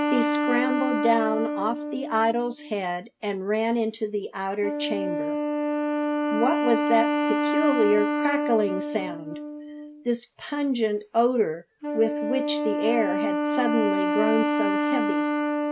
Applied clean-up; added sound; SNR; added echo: neural mask model RNNoise.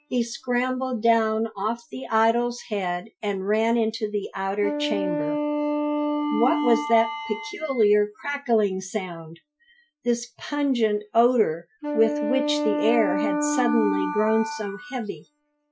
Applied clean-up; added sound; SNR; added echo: classical method Wiener filter.